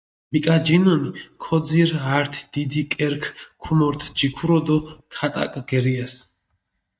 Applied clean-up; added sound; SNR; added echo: neural mask model DeepFilterNet 3.